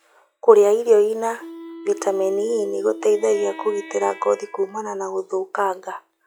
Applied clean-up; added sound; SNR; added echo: classical method log-MMSE.